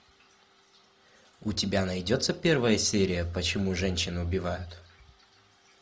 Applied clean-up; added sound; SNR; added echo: none; none; none; none.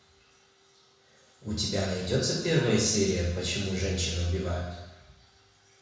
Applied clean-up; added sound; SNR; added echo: none; none; none; reverberation time 1.0 s.